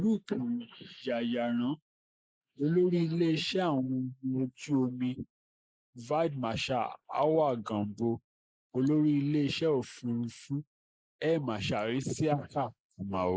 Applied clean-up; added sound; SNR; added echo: neural mask model Resemble Enhance denoiser.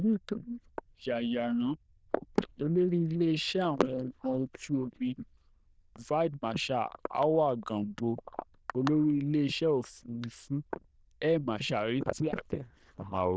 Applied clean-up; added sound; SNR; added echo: neural diffusion model UNIVERSE++.